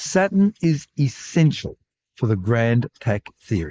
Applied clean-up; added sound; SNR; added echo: neural mask model Resemble Enhance denoiser.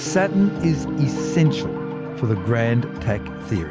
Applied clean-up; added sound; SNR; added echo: none; Chink, clink + Piano; 7 dB; none.